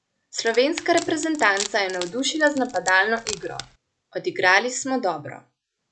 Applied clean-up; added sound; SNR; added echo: none; Wood; 13 dB; none.